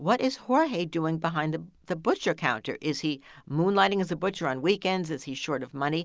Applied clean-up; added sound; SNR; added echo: none; none; none; none.